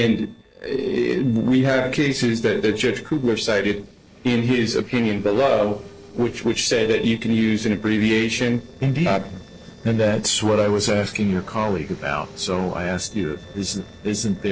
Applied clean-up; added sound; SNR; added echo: neural separator model SepFormer DNS4.